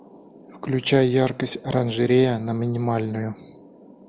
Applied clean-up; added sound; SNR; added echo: none; none; none; none.